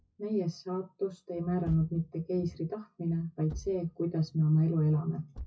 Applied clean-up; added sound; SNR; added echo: classical method WPE with log-MMSE.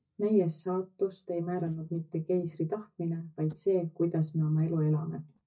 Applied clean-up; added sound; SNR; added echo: neural mask model DeepFilterNet 3.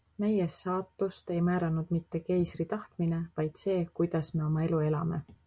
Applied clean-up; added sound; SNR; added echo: none; none; none; none.